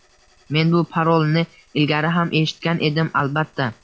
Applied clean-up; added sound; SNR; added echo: classical method log-MMSE.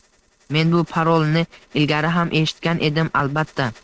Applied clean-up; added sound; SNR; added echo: neural mask model RNNoise.